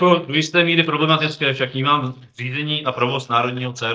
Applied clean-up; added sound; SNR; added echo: neural mask model DeepFilterNet 3.